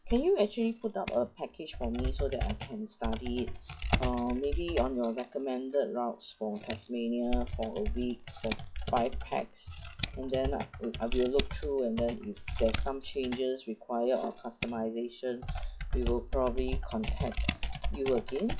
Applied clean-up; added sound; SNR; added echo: classical method log-MMSE.